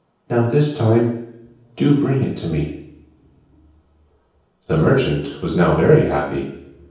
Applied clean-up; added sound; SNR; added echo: none; none; none; reverberation time 0.9 s.